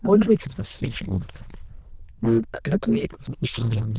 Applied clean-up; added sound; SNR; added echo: neural diffusion model UNIVERSE++.